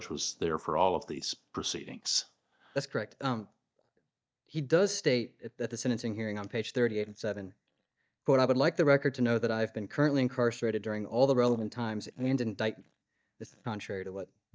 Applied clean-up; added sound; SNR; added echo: neural mask model DeepFilterNet 3.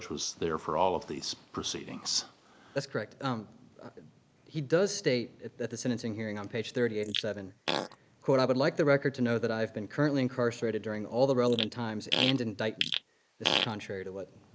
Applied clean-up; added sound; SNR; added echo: neural mask model Resemble Enhance denoiser.